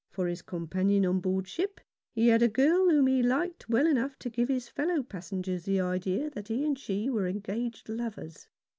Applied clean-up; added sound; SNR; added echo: none; none; none; none.